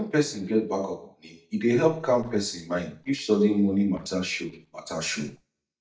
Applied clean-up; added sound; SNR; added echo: neural mask model DeepFilterNet 3.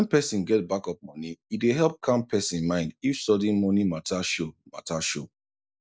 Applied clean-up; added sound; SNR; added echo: none; none; none; none.